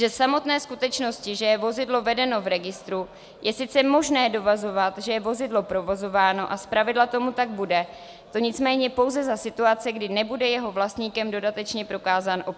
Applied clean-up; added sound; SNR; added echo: none; none; none; none.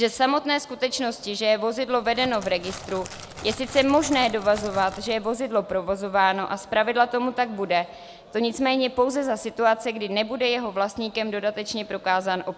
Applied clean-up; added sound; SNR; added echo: none; Crackle; 15 dB; none.